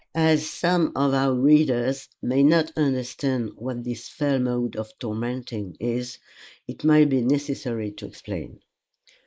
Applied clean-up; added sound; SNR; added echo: neural mask model Resemble Enhance denoiser.